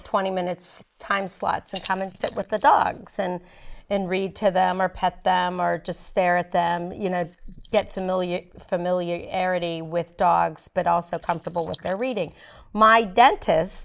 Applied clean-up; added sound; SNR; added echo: neural mask model Resemble Enhance denoiser.